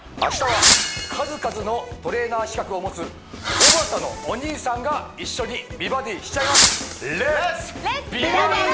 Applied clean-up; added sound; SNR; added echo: none; Fireworks; -1 dB; none.